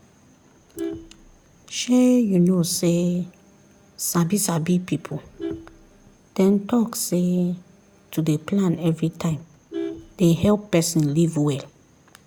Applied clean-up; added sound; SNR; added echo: none; Vehicle horn, car horn, honking; 18 dB; none.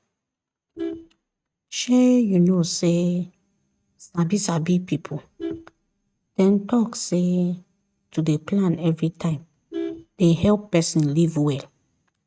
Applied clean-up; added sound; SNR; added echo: neural mask model RNNoise.